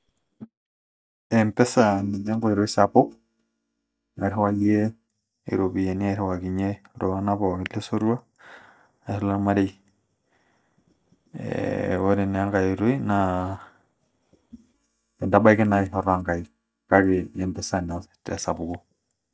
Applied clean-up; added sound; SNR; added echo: neural mask model DeepFilterNet 3.